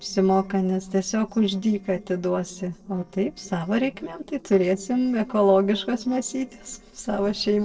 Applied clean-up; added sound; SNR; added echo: neural separator model SepFormer DNS4.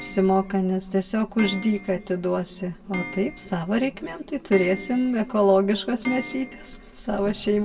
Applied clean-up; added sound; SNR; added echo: none; Clock; 15 dB; reverberation time 1.6 s.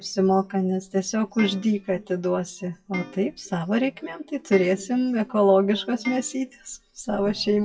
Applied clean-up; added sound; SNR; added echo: classical method WPE with log-MMSE.